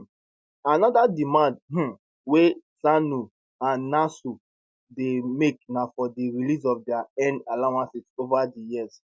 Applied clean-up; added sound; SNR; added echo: none; none; none; none.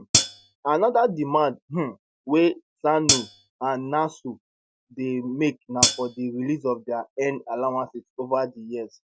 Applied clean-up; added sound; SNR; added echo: none; Hi-hat; -3 dB; none.